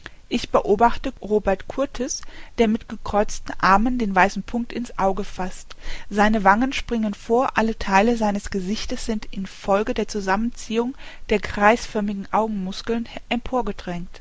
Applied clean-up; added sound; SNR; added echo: none; none; none; none.